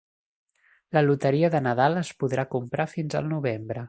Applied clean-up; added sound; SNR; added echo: neural mask model Resemble Enhance denoiser.